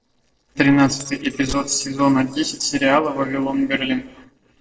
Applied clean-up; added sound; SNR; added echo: neural separator model SepFormer DNS4.